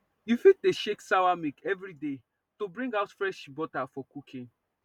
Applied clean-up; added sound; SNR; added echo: none; none; none; none.